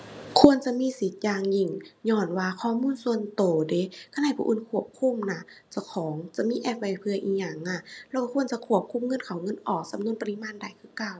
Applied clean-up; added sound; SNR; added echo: none; none; none; none.